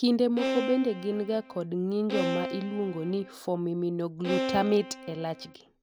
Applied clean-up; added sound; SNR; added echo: none; Bowed string instrument; 6 dB; none.